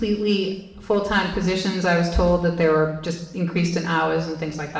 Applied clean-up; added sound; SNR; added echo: none; none; none; reverberation time 0.8 s.